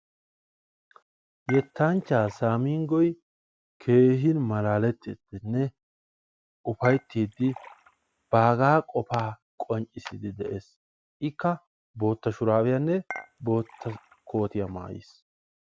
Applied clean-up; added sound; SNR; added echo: none; Dishes, pots, and pans / Chink, clink; 16 dB; none.